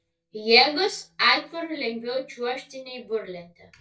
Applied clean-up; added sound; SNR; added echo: neural mask model DeepFilterNet 3.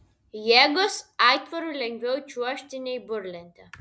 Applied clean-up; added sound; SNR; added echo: none; none; none; none.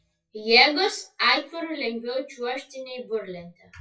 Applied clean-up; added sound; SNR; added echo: classical method WPE with log-MMSE.